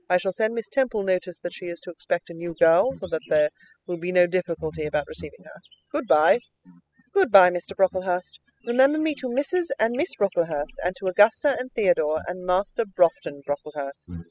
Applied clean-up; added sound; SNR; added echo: classical method spectral subtraction.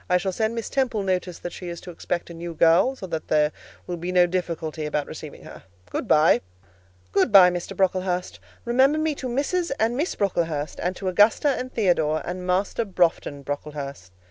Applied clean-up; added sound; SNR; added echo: none; none; none; none.